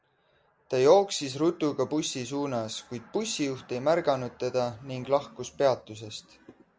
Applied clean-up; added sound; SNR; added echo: none; none; none; none.